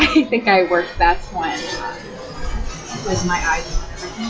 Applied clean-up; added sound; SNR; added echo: classical method WPE with log-MMSE.